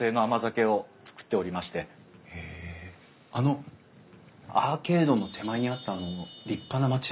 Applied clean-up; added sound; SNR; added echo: none; none; none; none.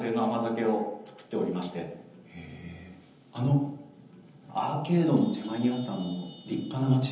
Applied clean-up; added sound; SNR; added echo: none; none; none; reverberation time 0.9 s.